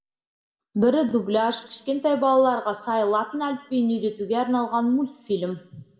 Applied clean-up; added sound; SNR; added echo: none; none; none; reverberation time 1.3 s.